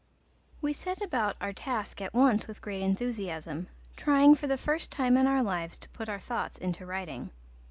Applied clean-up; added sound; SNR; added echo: none; none; none; none.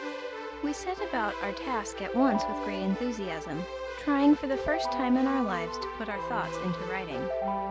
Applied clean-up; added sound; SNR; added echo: none; Keyboard (musical); 4 dB; none.